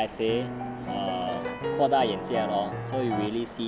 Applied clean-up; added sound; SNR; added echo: none; Piano; 4 dB; none.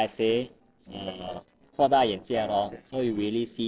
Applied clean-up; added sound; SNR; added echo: neural separator model SepFormer DNS4.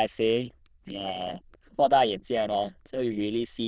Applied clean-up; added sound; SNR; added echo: neural diffusion model UNIVERSE++.